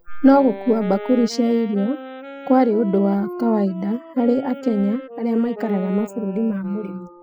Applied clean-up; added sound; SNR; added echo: classical method spectral subtraction.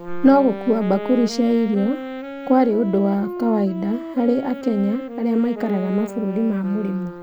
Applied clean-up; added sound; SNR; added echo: none; Wind instrument, woodwind instrument; 11 dB; none.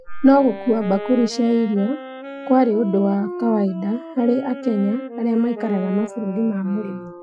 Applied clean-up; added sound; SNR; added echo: classical method Wiener filter.